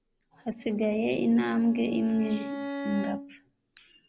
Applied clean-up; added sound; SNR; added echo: none; Bowed string instrument; 11 dB; none.